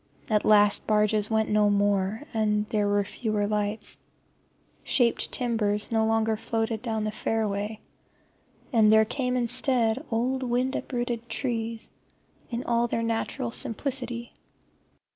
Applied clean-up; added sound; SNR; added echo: none; none; none; none.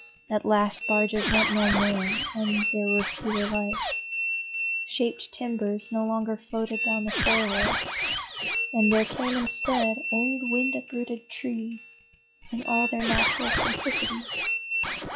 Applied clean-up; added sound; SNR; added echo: classical method log-MMSE.